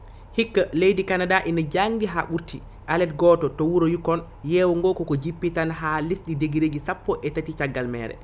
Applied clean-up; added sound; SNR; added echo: none; none; none; none.